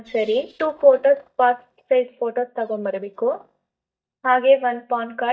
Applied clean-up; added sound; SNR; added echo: neural mask model DeepFilterNet 3.